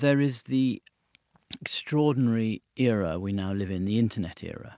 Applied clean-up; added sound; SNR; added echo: none; none; none; none.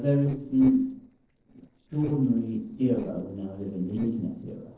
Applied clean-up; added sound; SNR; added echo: neural separator model SepFormer DNS4.